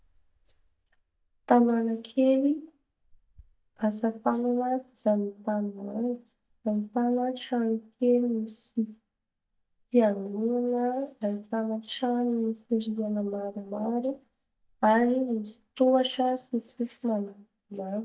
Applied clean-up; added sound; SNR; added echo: neural mask model DeepFilterNet 3.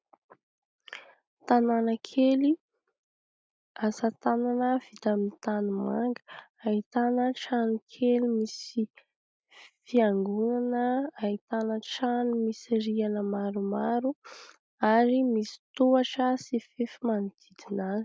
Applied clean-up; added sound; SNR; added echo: none; none; none; none.